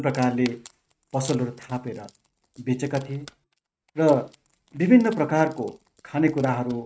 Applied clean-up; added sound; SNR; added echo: neural mask model RNNoise.